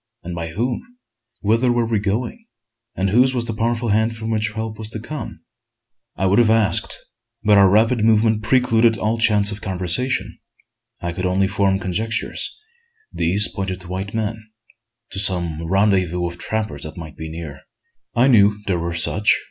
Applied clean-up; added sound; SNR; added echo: none; none; none; none.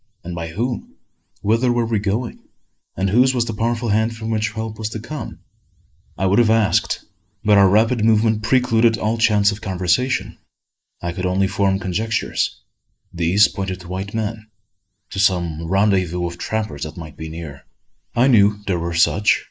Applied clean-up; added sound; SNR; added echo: neural mask model Resemble Enhance denoiser.